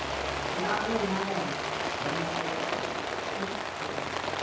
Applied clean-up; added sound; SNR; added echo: none; Rain; -5 dB; reverberation time 0.7 s.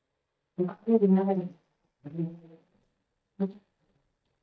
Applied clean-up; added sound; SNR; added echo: neural mask model DeepFilterNet 3.